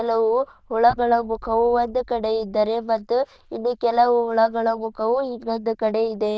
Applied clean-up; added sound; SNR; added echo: neural diffusion model UNIVERSE++.